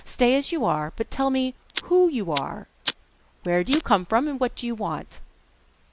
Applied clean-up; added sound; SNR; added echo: none; Fire; 4 dB; none.